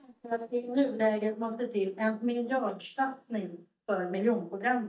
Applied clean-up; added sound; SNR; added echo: neural mask model DeepFilterNet 3.